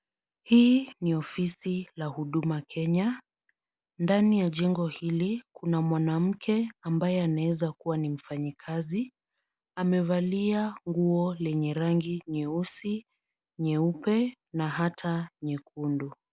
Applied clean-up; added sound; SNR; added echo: none; none; none; none.